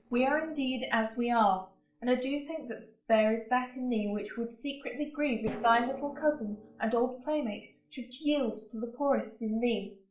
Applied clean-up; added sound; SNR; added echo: neural separator model SepFormer DNS4.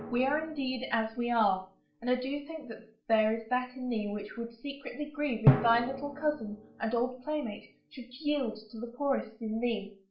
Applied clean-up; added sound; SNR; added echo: none; Drum; 6 dB; reverberation time 0.4 s.